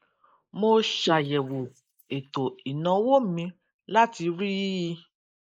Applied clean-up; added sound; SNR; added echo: neural mask model Resemble Enhance denoiser.